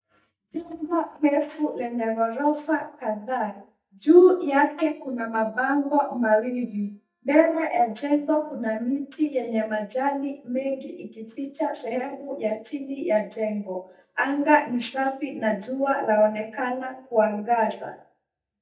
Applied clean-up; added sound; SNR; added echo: neural mask model DeepFilterNet 3.